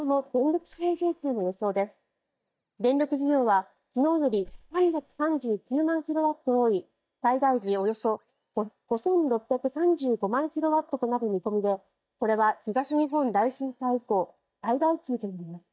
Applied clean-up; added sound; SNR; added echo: neural mask model DeepFilterNet 3.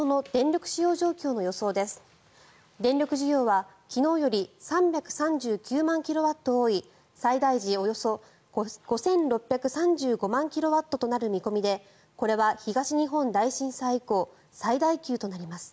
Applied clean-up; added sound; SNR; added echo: none; none; none; none.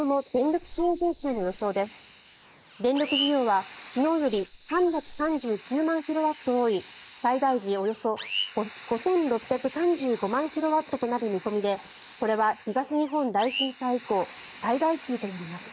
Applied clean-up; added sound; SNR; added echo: neural mask model Resemble Enhance denoiser.